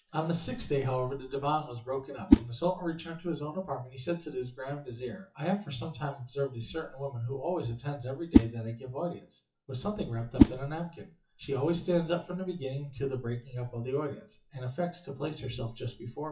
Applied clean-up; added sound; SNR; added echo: classical method WPE with log-MMSE.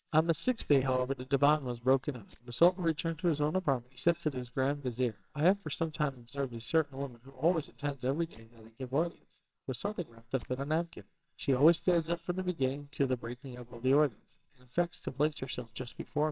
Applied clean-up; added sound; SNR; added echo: neural separator model SepFormer WHAMR!.